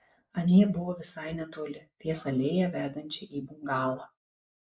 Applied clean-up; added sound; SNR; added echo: neural mask model Resemble Enhance denoiser.